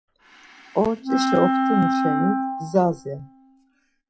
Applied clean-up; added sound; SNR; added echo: classical method log-MMSE.